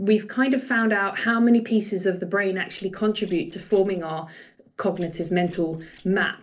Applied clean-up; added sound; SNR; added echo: neural separator model SepFormer DNS4.